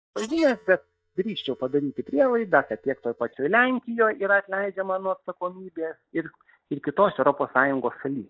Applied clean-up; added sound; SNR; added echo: neural mask model DeepFilterNet 3.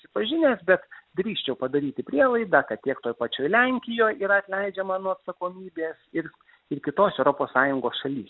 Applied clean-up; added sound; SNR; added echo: none; none; none; none.